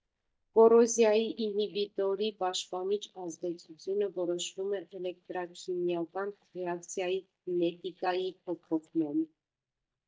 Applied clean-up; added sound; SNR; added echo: neural mask model DeepFilterNet 3.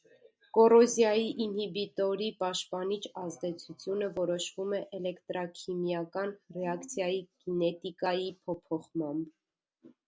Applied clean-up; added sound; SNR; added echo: none; none; none; none.